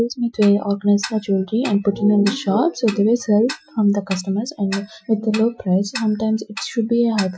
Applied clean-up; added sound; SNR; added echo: classical method Wiener filter.